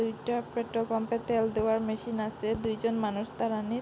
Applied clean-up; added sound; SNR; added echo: none; none; none; none.